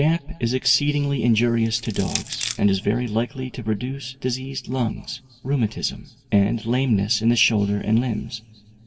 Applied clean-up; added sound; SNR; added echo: none; Crushing; 9 dB; reverberation time 2.3 s.